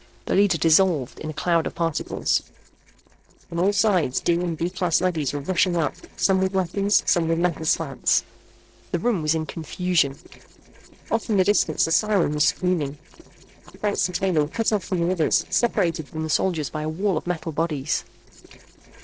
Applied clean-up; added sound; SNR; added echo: neural separator model SepFormer DNS4.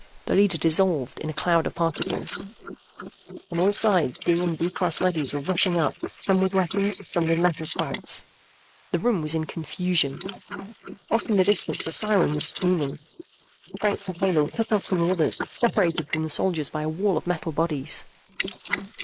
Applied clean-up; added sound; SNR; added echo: neural mask model Resemble Enhance denoiser.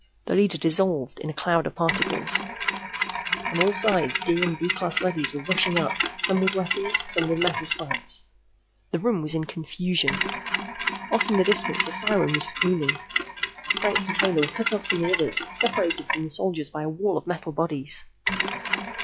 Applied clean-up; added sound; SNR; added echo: classical method log-MMSE.